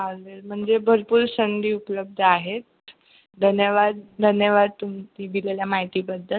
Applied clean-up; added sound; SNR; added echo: none; none; none; none.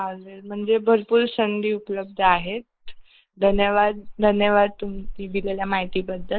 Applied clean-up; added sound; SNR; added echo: neural mask model Resemble Enhance denoiser.